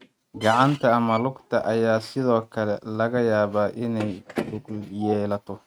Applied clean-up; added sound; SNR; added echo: neural mask model RNNoise.